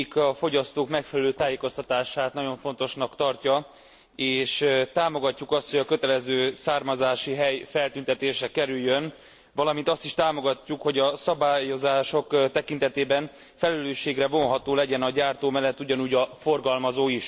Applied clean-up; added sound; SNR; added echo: neural separator model SepFormer DNS4.